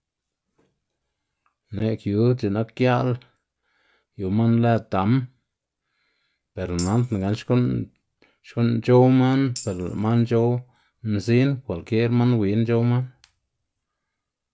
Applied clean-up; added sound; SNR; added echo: none; Tambourine; 19 dB; none.